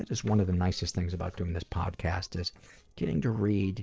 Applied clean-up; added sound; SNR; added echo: neural separator model SepFormer DNS4.